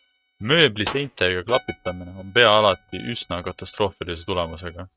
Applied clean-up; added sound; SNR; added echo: neural mask model RNNoise.